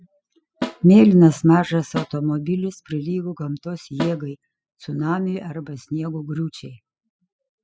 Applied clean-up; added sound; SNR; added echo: classical method spectral subtraction.